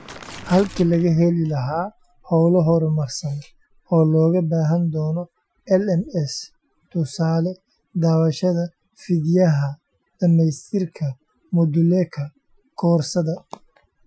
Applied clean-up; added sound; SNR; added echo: classical method Wiener filter.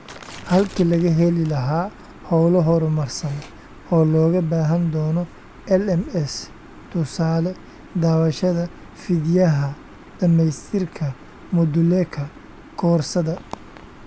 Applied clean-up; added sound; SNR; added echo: none; Tearing; 19 dB; none.